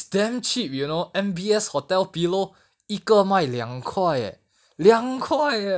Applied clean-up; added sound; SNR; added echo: none; none; none; none.